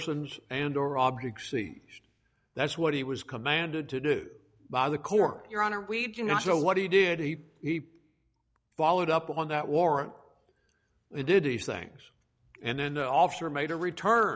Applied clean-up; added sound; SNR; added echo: none; none; none; none.